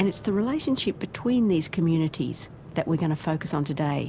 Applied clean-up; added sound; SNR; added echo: none; none; none; none.